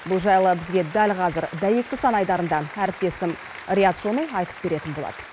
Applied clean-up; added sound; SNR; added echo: none; Applause; 16 dB; none.